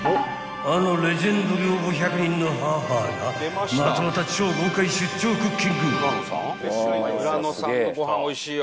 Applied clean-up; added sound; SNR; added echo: none; none; none; none.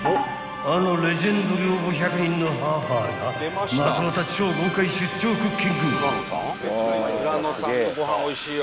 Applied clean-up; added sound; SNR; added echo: none; Bus; 20 dB; none.